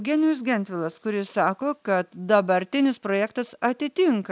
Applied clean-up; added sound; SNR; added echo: none; none; none; none.